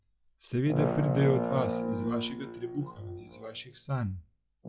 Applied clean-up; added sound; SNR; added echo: classical method log-MMSE.